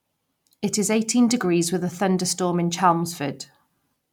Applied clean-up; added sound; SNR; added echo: none; none; none; none.